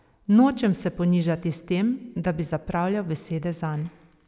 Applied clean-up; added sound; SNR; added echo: none; none; none; none.